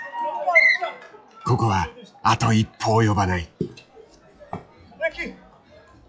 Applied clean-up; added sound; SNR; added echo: classical method log-MMSE.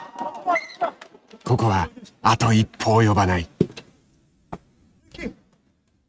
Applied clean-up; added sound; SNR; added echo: neural mask model RNNoise.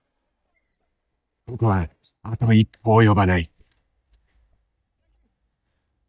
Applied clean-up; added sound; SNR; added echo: neural mask model DeepFilterNet 3.